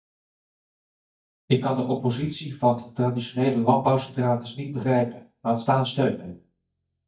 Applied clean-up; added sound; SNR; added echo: neural mask model DeepFilterNet 3.